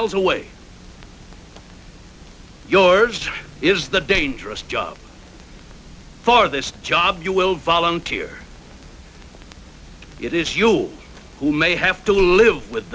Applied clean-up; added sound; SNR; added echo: none; Slam; 20 dB; none.